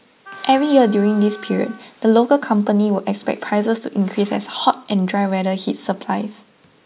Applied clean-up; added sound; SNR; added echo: none; Wind instrument, woodwind instrument; 20 dB; none.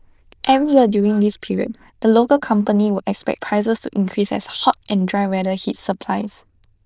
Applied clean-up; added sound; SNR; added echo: neural diffusion model UNIVERSE++.